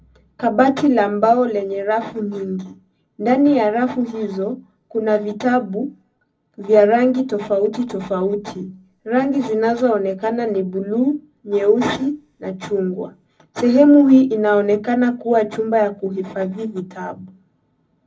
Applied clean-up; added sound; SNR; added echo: none; none; none; reverberation time 0.4 s.